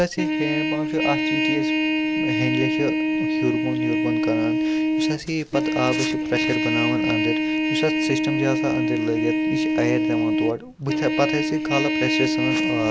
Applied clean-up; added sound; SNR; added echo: none; Trumpet; -5 dB; none.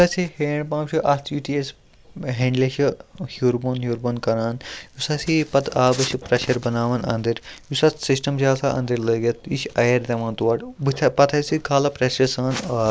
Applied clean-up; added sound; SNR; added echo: none; none; none; none.